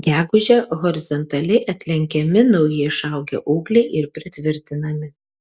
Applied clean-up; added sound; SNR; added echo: none; none; none; none.